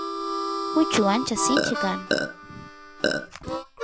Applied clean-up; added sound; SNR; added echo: none; Burping, eructation + Harmonica; 0 dB; none.